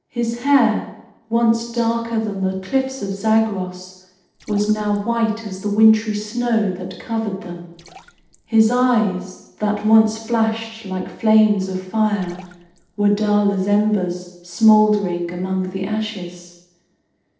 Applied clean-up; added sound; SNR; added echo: neural separator model SepFormer DNS4.